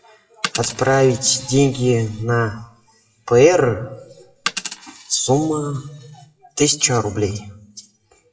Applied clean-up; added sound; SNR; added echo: classical method WPE with log-MMSE.